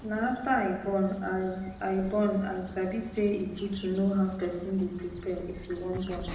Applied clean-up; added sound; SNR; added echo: none; Bird vocalization, bird call, bird song; 16 dB; reverberation time 0.9 s.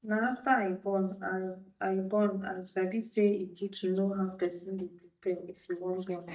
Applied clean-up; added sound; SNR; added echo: neural mask model DeepFilterNet 3.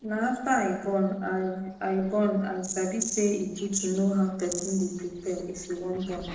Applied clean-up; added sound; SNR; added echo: neural separator model SepFormer DNS4.